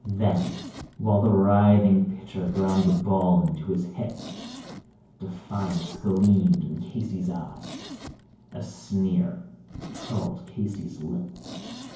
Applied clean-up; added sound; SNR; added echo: none; Zipper (clothing); 18 dB; reverberation time 0.9 s.